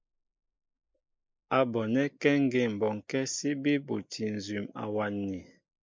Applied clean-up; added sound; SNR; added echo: neural mask model Resemble Enhance denoiser.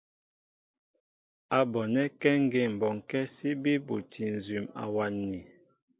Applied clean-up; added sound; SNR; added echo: none; none; none; none.